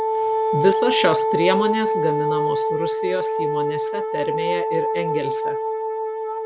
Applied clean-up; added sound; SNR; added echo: none; Wind instrument, woodwind instrument; -3 dB; none.